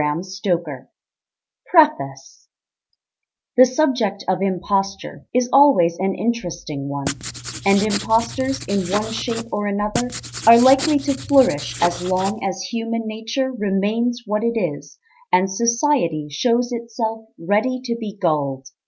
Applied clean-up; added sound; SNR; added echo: none; Writing; 10 dB; none.